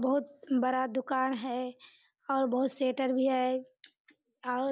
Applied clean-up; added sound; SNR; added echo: none; none; none; none.